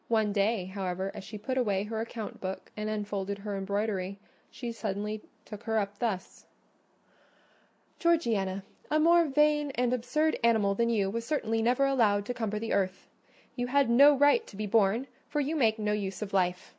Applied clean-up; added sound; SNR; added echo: none; none; none; none.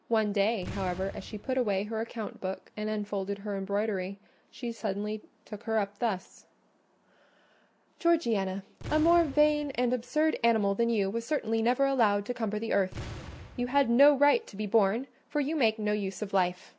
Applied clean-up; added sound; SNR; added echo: none; Boom; 15 dB; none.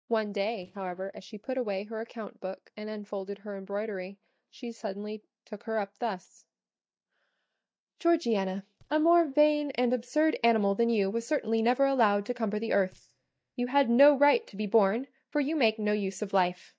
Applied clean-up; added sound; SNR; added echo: neural mask model DeepFilterNet 3.